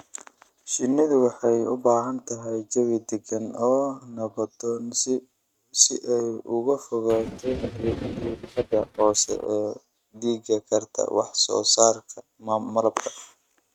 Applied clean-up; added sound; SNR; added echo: neural mask model RNNoise.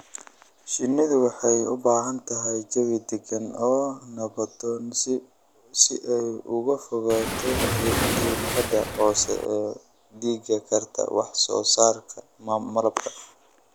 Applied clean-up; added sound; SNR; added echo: none; Waves, surf; 1 dB; none.